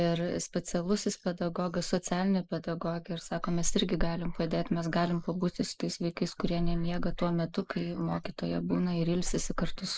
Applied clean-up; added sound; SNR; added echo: neural mask model Resemble Enhance denoiser.